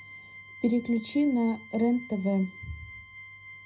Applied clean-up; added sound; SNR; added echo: none; Organ; 18 dB; reverberation time 0.3 s.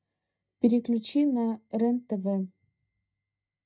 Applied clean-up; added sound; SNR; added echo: neural mask model DeepFilterNet 3.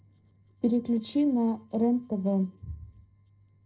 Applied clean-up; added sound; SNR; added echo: neural separator model SepFormer DNS4.